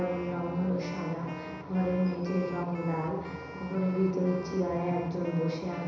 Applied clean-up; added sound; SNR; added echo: none; Wind instrument, woodwind instrument; 16 dB; reverberation time 1.0 s.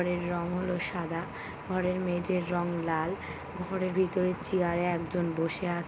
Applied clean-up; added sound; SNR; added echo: none; none; none; none.